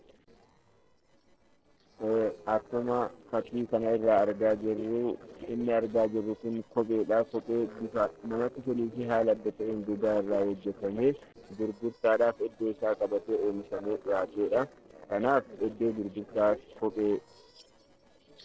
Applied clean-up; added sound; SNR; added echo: neural separator model SepFormer DNS4.